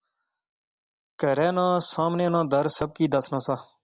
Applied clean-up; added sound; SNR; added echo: none; none; none; none.